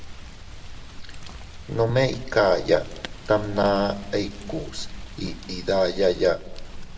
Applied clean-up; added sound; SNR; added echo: none; Rain; 10 dB; reverberation time 0.7 s.